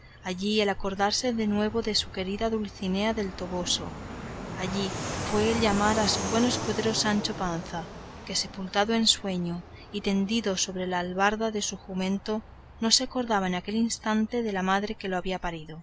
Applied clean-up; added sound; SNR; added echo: none; Fixed-wing aircraft, airplane; 10 dB; none.